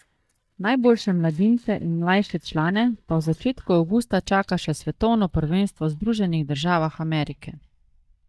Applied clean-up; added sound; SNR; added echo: neural mask model DeepFilterNet 3.